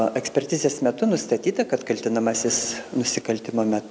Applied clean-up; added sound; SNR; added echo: none; none; none; none.